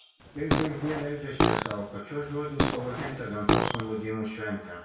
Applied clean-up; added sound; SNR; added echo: none; Fart; -4 dB; reverberation time 0.6 s.